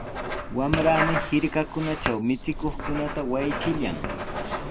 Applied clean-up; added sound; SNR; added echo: none; Writing; 3 dB; none.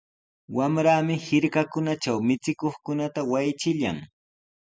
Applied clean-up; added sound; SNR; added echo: none; none; none; none.